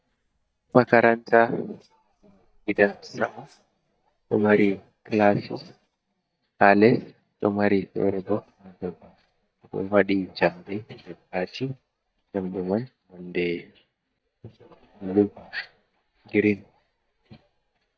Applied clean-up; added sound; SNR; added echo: neural mask model DeepFilterNet 3.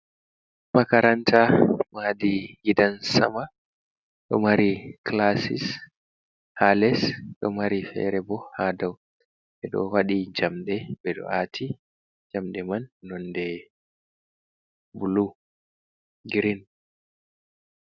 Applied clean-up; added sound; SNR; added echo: none; none; none; none.